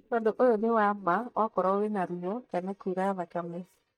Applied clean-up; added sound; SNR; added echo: neural mask model DeepFilterNet 3.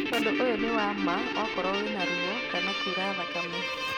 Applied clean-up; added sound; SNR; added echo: none; Guitar; -2 dB; none.